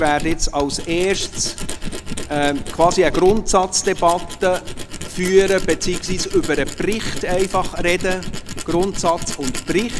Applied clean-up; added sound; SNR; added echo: none; Tools; 5 dB; none.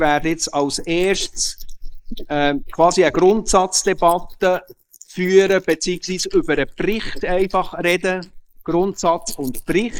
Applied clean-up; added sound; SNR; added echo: neural mask model Resemble Enhance denoiser.